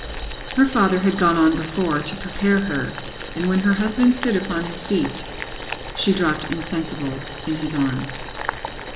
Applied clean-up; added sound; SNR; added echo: none; Boiling; 10 dB; reverberation time 1.1 s.